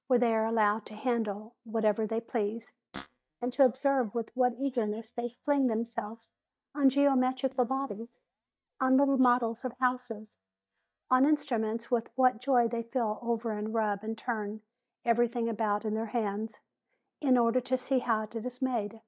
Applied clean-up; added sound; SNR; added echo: neural mask model DeepFilterNet 3.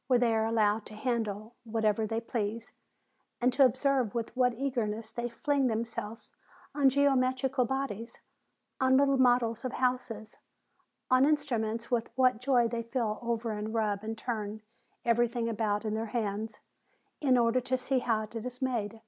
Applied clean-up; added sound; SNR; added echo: none; none; none; none.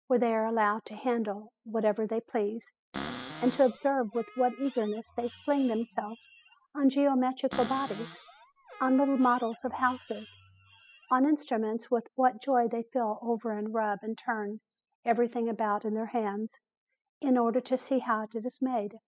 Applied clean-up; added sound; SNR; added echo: classical method spectral subtraction.